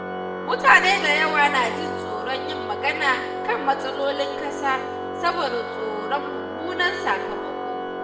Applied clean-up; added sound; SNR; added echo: none; Organ; 5 dB; reverberation time 1.0 s.